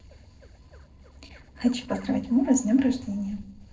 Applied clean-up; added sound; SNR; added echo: neural separator model SepFormer DNS4.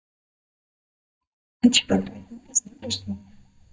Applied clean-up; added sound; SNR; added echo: neural mask model DeepFilterNet 3.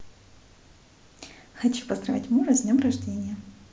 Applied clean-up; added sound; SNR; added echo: none; none; none; none.